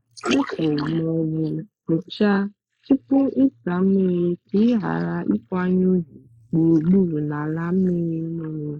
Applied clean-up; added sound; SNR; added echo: neural mask model Resemble Enhance denoiser.